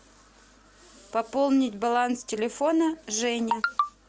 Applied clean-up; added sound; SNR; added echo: none; none; none; none.